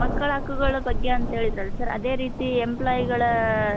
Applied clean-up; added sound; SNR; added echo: none; Thunder; 1 dB; none.